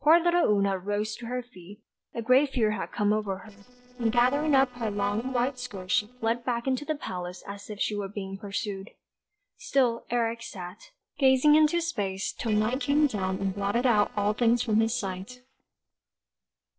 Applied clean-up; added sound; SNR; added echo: neural separator model SepFormer DNS4.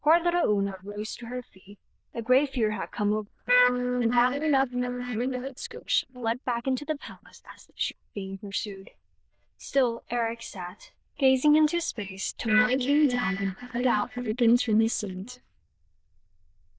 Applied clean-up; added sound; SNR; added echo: neural diffusion model UNIVERSE++.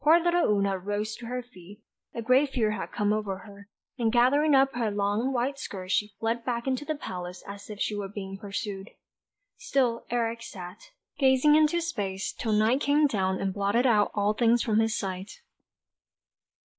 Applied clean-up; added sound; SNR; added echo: neural mask model Resemble Enhance denoiser.